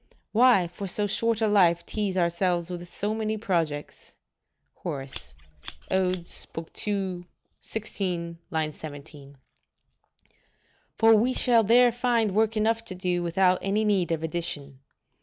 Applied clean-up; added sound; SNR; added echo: none; Scissors; 7 dB; none.